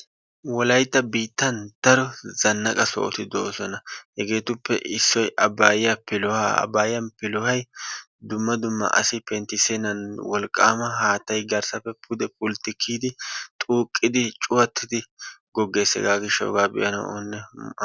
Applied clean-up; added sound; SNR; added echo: none; none; none; none.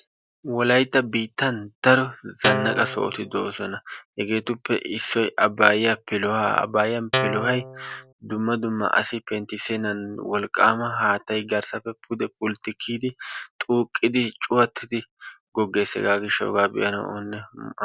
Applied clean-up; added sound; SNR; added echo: none; Guitar; 4 dB; none.